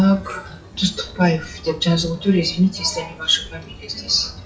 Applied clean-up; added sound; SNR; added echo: classical method WPE with log-MMSE.